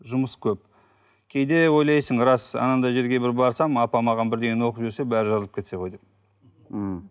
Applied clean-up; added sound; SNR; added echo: none; none; none; none.